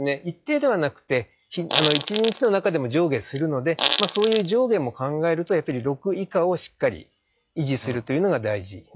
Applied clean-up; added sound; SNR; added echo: classical method log-MMSE.